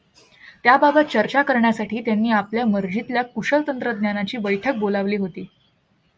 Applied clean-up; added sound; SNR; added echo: none; none; none; none.